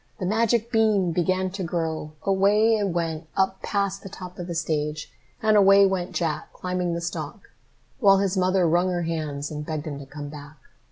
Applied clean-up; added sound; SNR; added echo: none; none; none; none.